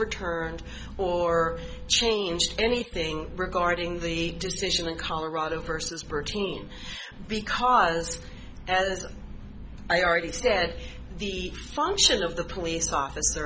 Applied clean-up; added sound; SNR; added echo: none; none; none; none.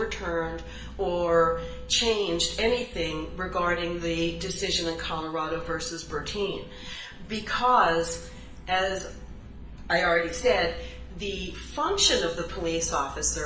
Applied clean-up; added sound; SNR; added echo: none; none; none; reverberation time 0.7 s.